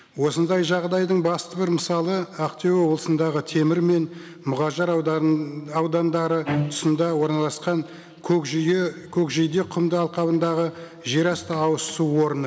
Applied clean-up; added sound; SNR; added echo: none; Bowed string instrument; 8 dB; none.